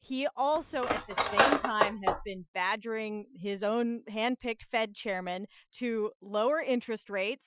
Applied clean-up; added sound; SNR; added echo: classical method Wiener filter.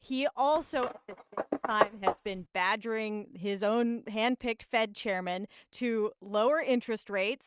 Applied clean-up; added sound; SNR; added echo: neural mask model RNNoise.